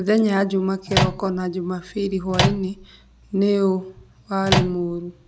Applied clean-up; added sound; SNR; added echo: none; Microwave oven; 0 dB; none.